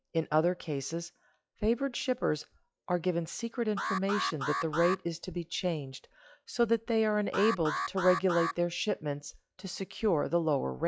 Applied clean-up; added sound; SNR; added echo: classical method log-MMSE.